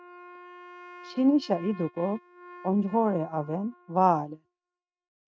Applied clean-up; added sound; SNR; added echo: neural mask model RNNoise.